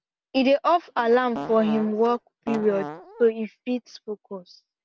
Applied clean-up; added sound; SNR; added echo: none; Fart; 11 dB; none.